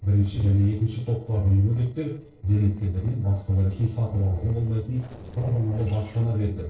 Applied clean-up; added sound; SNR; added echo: neural separator model SepFormer DNS4.